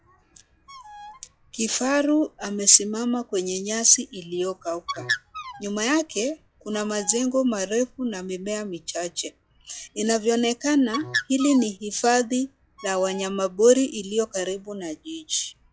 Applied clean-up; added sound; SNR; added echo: classical method log-MMSE.